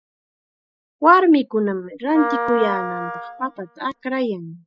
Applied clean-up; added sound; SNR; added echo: classical method spectral subtraction.